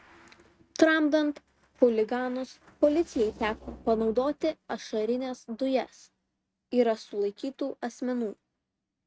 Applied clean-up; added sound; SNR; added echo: neural mask model RNNoise.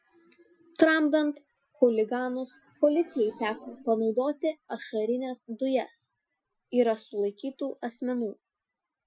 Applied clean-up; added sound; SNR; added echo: classical method Wiener filter.